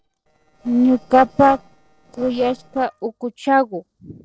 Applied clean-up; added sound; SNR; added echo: neural separator model SepFormer DNS4.